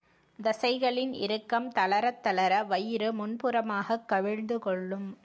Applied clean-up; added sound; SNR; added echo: none; none; none; none.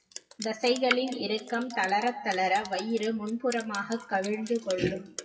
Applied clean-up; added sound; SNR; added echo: classical method WPE with log-MMSE.